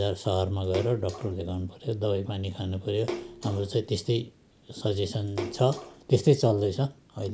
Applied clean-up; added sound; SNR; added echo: none; Splash, splatter; 14 dB; none.